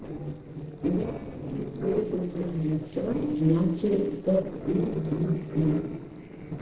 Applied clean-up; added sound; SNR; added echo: neural separator model SepFormer DNS4.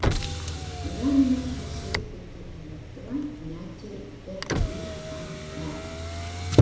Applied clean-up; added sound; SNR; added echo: none; Motor vehicle (road); -3 dB; reverberation time 1.0 s.